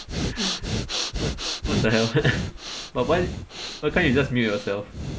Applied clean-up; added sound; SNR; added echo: none; Breathing; 4 dB; none.